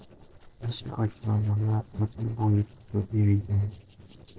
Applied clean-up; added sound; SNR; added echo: neural separator model SepFormer DNS4.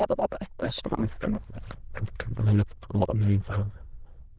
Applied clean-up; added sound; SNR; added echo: neural diffusion model UNIVERSE++.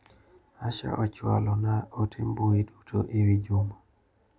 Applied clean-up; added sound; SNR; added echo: none; none; none; none.